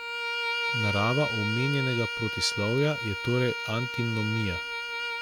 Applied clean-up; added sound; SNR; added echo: none; Bowed string instrument; 3 dB; none.